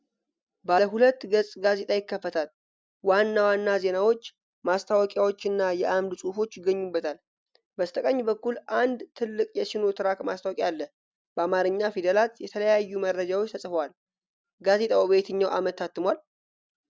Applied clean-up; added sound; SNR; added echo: none; none; none; none.